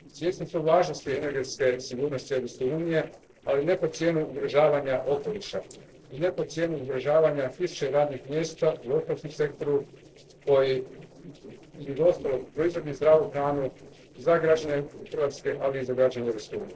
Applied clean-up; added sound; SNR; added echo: neural separator model SepFormer DNS4.